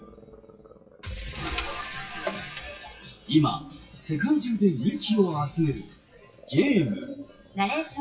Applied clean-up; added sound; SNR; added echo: classical method WPE with log-MMSE.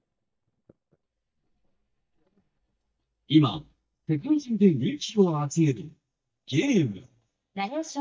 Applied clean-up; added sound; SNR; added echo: neural mask model DeepFilterNet 3.